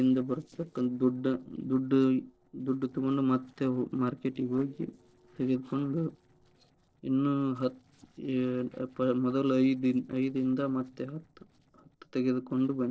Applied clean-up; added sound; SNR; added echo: neural separator model SepFormer DNS4.